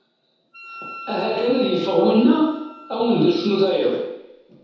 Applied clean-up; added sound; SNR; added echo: none; Wind instrument, woodwind instrument; 19 dB; reverberation time 0.9 s.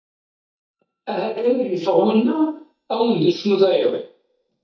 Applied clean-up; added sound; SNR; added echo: neural mask model DeepFilterNet 3.